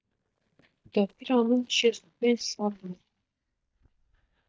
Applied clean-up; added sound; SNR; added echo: neural mask model DeepFilterNet 3.